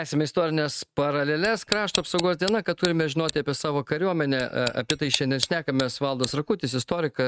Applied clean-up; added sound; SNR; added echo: neural mask model RNNoise.